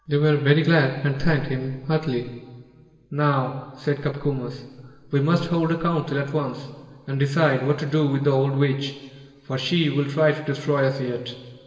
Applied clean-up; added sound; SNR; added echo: none; none; none; reverberation time 2.4 s.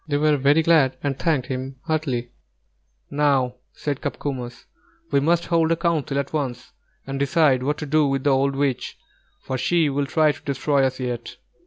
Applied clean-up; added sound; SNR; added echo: none; none; none; none.